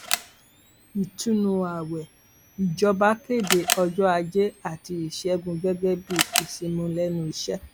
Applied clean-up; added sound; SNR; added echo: none; Camera; 8 dB; none.